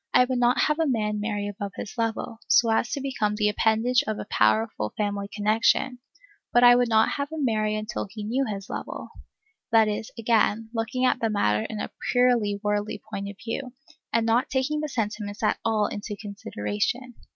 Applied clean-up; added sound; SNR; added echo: none; none; none; none.